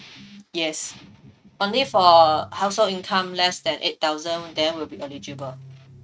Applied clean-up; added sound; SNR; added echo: neural mask model RNNoise.